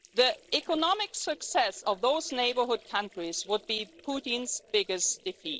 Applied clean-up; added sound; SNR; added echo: neural separator model SepFormer DNS4.